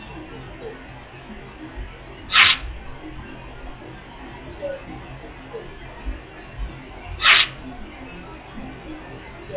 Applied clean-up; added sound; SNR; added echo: classical method log-MMSE.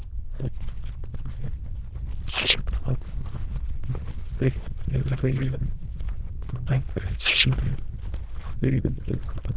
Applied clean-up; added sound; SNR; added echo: neural diffusion model UNIVERSE++.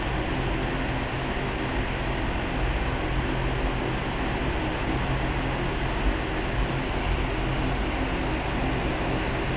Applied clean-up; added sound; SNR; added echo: none; none; none; none.